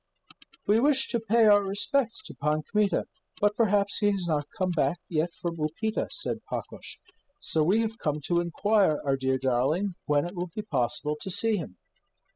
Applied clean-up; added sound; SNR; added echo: classical method spectral subtraction.